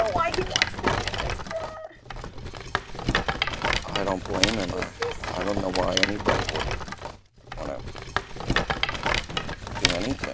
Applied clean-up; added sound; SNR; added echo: none; Rattle; -4 dB; none.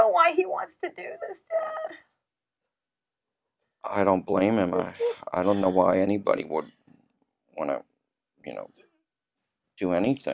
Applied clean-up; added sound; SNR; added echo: none; none; none; none.